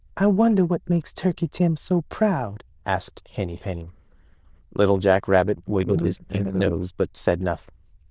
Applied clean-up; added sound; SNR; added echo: neural diffusion model UNIVERSE++.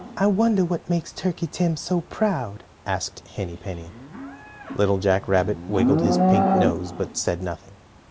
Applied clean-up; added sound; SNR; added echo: none; Livestock, farm animals, working animals; 3 dB; none.